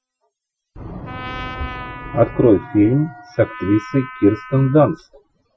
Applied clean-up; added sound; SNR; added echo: classical method Wiener filter.